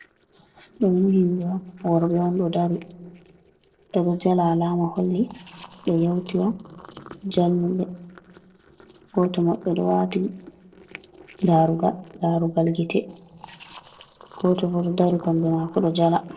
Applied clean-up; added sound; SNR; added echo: neural separator model SepFormer DNS4.